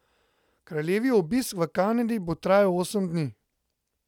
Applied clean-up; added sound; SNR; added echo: none; none; none; none.